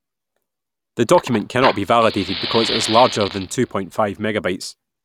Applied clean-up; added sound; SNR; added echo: none; Fire; 9 dB; none.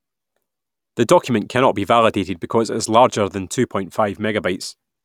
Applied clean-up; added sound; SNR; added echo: none; none; none; none.